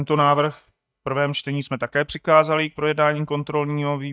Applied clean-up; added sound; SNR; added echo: neural mask model DeepFilterNet 3.